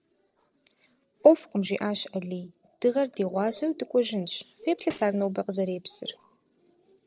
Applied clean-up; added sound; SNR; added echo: neural separator model SepFormer DNS4.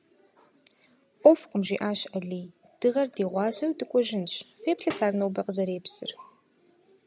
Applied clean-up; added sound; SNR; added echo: none; Tambourine; 18 dB; none.